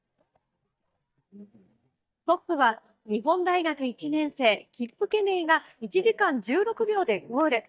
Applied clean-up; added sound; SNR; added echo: neural mask model DeepFilterNet 3.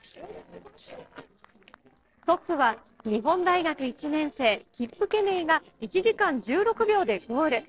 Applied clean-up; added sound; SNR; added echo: neural separator model SepFormer DNS4.